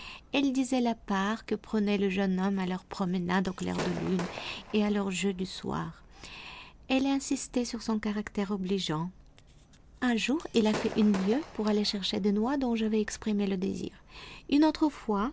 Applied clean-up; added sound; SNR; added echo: none; Gunshot, gunfire / Fireworks; 17 dB; none.